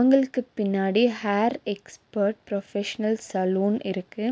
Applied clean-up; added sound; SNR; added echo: none; none; none; none.